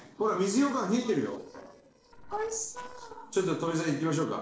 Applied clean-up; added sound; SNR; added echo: neural separator model SepFormer DNS4.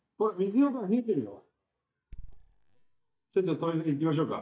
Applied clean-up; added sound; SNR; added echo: neural mask model DeepFilterNet 3.